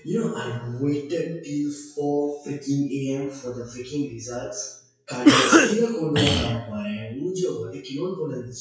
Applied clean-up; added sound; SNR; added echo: classical method WPE with log-MMSE.